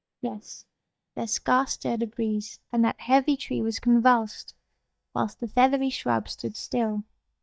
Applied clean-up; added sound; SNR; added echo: neural mask model DeepFilterNet 3.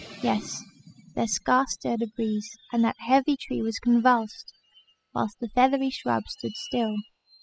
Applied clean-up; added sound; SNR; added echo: classical method spectral subtraction.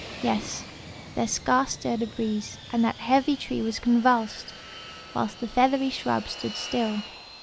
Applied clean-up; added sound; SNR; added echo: none; Fixed-wing aircraft, airplane; 15 dB; none.